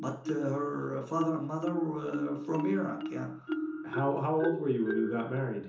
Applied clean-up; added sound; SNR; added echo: none; Marimba, xylophone; 5 dB; reverberation time 0.6 s.